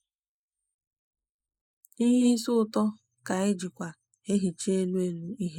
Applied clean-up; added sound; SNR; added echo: neural mask model Resemble Enhance denoiser.